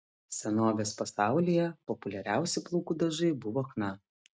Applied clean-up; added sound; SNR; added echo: none; none; none; none.